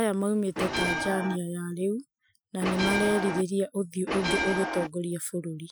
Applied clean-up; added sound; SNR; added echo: classical method Wiener filter.